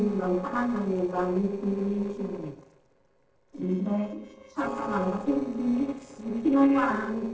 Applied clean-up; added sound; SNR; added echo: neural separator model SepFormer DNS4.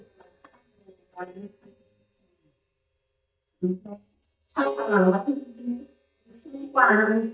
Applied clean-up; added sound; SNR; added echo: neural mask model DeepFilterNet 3.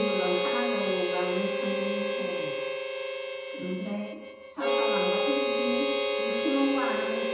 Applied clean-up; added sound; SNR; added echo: none; Harmonica; -4 dB; reverberation time 0.9 s.